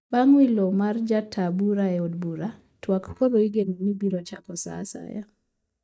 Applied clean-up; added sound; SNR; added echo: neural mask model DeepFilterNet 3.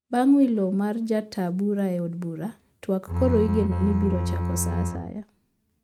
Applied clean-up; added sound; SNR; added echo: neural mask model RNNoise.